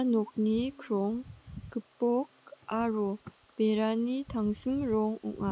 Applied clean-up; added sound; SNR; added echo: none; none; none; none.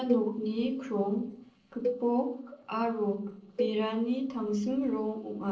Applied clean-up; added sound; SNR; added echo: neural separator model SepFormer DNS4.